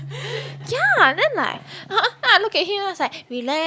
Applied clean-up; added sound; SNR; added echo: none; Keyboard (musical); 19 dB; none.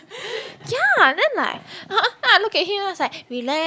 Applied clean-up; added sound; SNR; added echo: none; none; none; none.